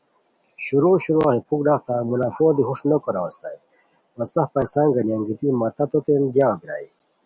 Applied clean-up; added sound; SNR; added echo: none; none; none; none.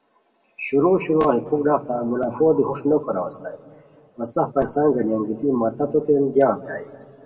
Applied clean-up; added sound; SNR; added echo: none; none; none; reverberation time 1.2 s.